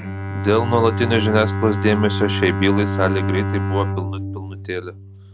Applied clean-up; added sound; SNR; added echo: none; Bowed string instrument; 2 dB; none.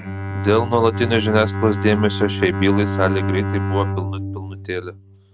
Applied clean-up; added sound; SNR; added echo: neural mask model RNNoise.